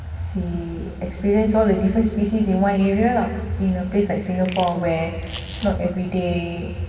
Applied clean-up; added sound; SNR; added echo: none; Fart; 17 dB; reverberation time 2.0 s.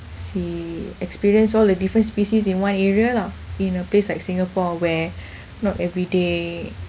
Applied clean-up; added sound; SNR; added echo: none; none; none; none.